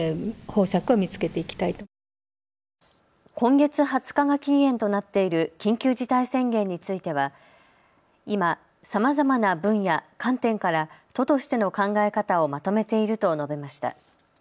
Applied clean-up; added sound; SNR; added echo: none; none; none; none.